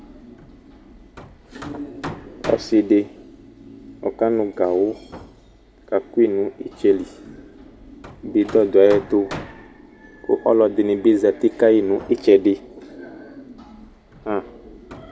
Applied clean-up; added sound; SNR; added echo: none; Hammer; 20 dB; none.